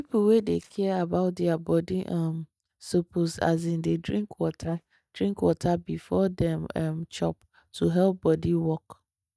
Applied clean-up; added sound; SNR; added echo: neural mask model DeepFilterNet 3.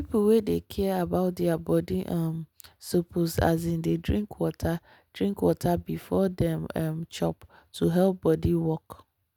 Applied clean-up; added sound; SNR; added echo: none; none; none; none.